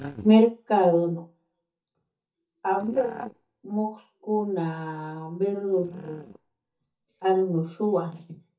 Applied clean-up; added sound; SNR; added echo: neural mask model DeepFilterNet 3.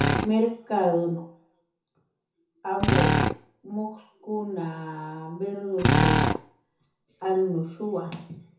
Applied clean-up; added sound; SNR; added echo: none; Drill; -2 dB; reverberation time 0.6 s.